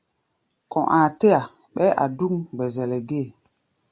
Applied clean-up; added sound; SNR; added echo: none; none; none; none.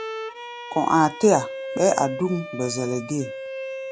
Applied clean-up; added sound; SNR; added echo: none; Bowed string instrument; 10 dB; none.